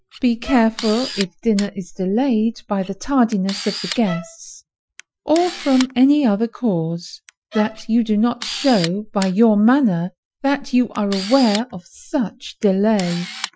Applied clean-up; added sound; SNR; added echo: classical method Wiener filter.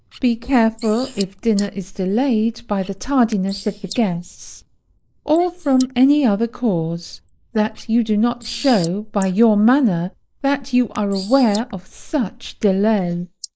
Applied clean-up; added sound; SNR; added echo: neural mask model Resemble Enhance denoiser.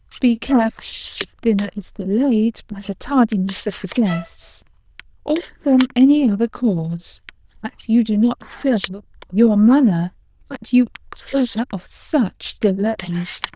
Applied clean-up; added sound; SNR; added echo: neural diffusion model UNIVERSE++.